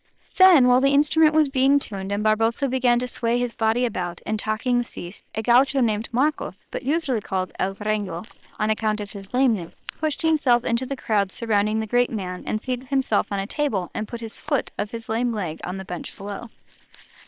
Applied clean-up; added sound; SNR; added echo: neural separator model SepFormer WHAM!.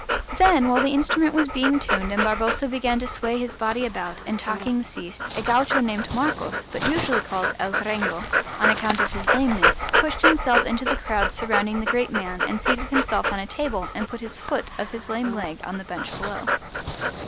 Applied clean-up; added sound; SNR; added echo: none; Dog; 1 dB; none.